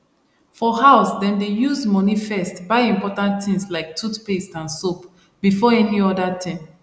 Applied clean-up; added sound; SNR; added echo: none; none; none; none.